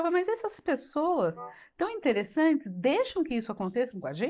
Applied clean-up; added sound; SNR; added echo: neural mask model Resemble Enhance denoiser.